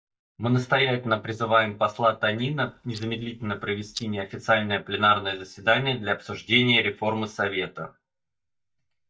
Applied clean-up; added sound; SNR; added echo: neural mask model DeepFilterNet 3.